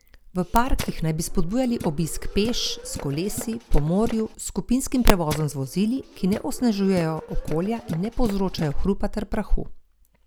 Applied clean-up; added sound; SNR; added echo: none; Tools; 16 dB; none.